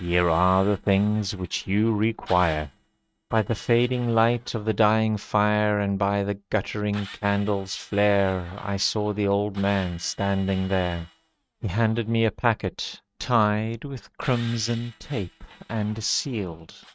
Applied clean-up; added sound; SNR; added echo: neural mask model RNNoise.